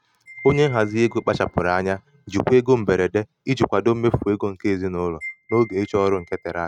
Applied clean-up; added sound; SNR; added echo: neural mask model RNNoise.